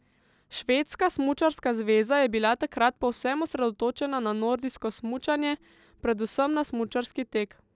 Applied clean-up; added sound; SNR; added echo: none; none; none; none.